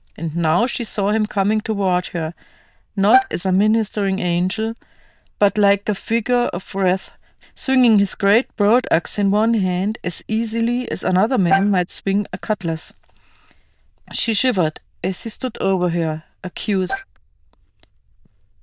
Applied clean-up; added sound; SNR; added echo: neural diffusion model UNIVERSE++.